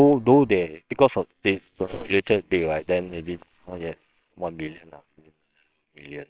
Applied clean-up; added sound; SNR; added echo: neural separator model SepFormer WHAMR!.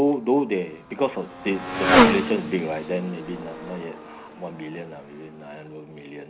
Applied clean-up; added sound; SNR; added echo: none; Motorcycle; -1 dB; reverberation time 0.5 s.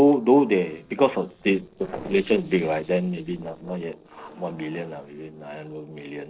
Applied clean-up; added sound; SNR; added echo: neural separator model SepFormer DNS4.